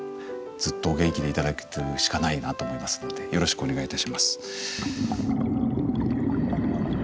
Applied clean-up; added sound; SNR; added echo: none; Mechanisms; 19 dB; none.